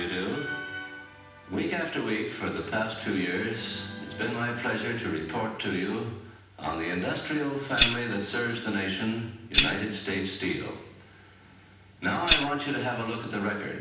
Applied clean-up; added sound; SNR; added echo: none; Tambourine; -4 dB; reverberation time 0.9 s.